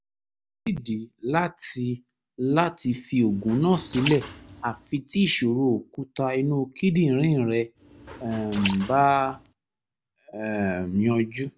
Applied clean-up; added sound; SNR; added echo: none; Liquid; 12 dB; none.